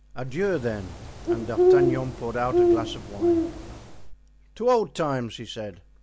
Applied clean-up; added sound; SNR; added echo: none; Bird; -5 dB; none.